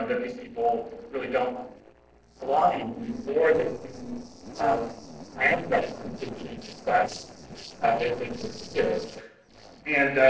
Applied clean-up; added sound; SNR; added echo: neural separator model SepFormer DNS4.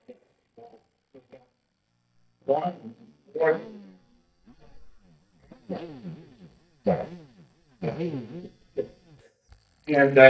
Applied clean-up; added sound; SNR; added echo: neural mask model DeepFilterNet 3.